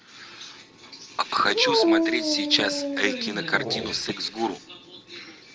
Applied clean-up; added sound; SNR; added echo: none; Dog; -1 dB; none.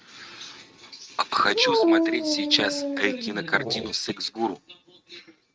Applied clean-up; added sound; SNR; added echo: neural mask model RNNoise.